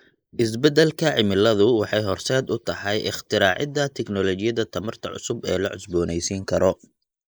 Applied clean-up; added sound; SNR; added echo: neural mask model Resemble Enhance denoiser.